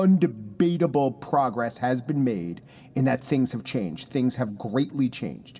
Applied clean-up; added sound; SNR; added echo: none; none; none; reverberation time 2.4 s.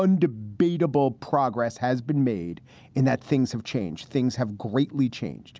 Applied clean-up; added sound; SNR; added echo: none; none; none; none.